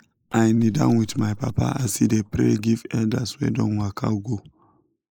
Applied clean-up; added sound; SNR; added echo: neural mask model Resemble Enhance denoiser.